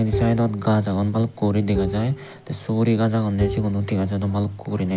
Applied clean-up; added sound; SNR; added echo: none; Bowed string instrument; 10 dB; none.